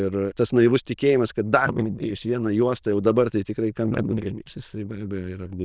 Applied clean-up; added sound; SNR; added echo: neural diffusion model UNIVERSE++.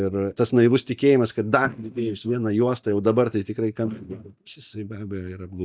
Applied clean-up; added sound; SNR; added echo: neural mask model DeepFilterNet 3.